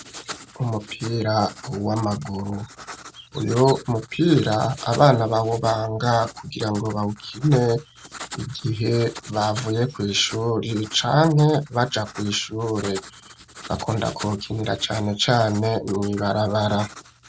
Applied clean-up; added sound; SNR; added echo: none; Writing; 17 dB; none.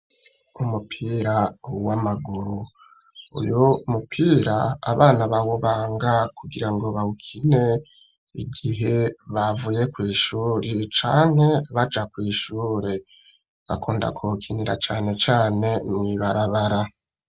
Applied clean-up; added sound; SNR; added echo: none; none; none; none.